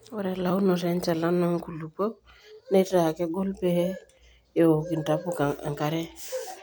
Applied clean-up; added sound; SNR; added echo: none; none; none; none.